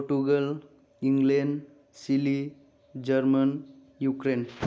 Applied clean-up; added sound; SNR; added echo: none; none; none; none.